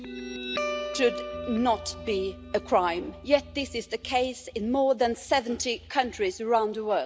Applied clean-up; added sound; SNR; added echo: none; Guitar; 11 dB; none.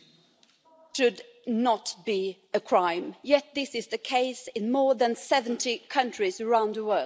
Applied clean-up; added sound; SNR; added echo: none; none; none; none.